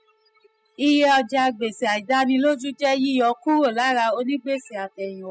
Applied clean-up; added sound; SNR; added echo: classical method spectral subtraction.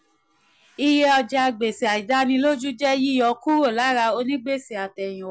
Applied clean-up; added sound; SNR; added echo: none; none; none; none.